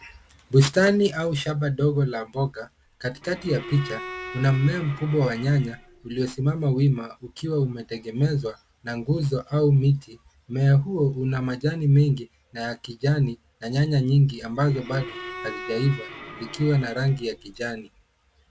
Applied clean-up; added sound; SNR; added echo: none; Bowed string instrument; 15 dB; none.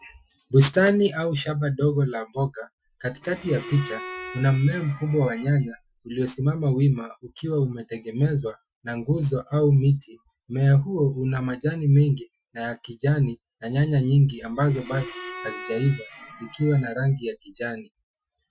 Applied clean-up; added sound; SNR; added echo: classical method Wiener filter.